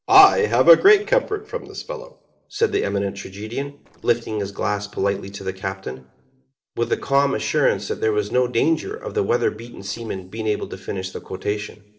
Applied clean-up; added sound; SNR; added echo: neural separator model SepFormer DNS4.